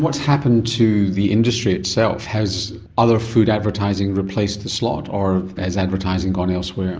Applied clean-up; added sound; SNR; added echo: none; none; none; none.